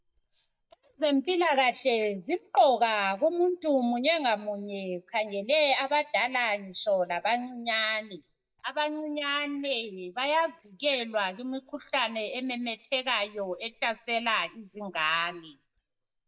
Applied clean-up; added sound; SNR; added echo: neural mask model DeepFilterNet 3.